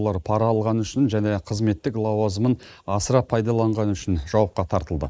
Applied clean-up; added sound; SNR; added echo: neural mask model Resemble Enhance denoiser.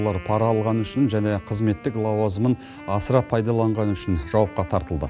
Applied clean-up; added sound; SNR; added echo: none; Wind instrument, woodwind instrument; 19 dB; none.